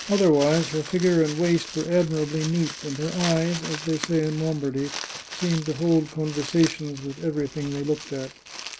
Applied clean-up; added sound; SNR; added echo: none; Crumpling, crinkling; 12 dB; none.